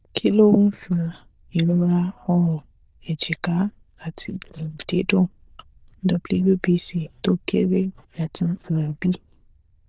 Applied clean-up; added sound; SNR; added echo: neural diffusion model UNIVERSE++.